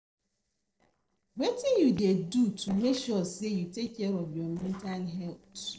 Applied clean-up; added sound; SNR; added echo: neural separator model SepFormer DNS4.